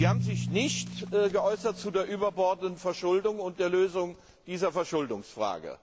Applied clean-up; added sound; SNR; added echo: none; Drum; 7 dB; none.